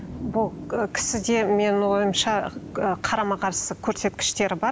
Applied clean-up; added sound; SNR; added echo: none; Thunder / Rain; 15 dB; none.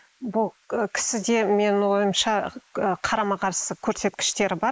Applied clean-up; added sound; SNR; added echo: neural mask model Resemble Enhance denoiser.